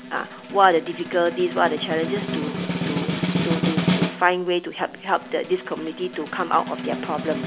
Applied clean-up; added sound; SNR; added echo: none; Snare drum; 4 dB; none.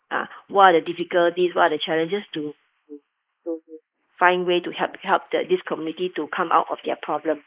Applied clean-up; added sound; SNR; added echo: neural mask model Resemble Enhance denoiser.